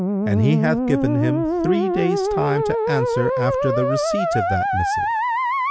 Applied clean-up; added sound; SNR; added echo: none; Musical instrument; -3 dB; none.